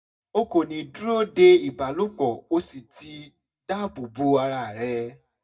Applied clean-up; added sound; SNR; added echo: none; none; none; reverberation time 0.2 s.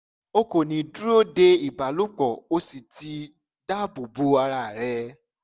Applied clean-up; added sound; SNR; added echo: none; none; none; none.